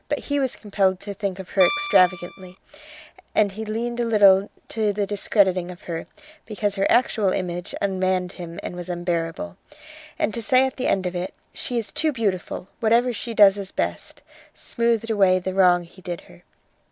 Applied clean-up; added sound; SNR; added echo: none; Guitar; 4 dB; none.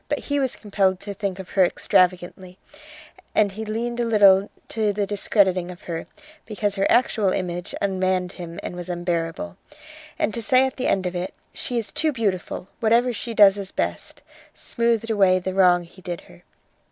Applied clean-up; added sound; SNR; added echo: none; none; none; none.